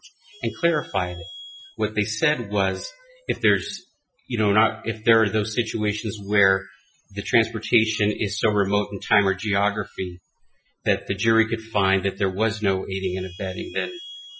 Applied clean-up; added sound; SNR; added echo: classical method Wiener filter.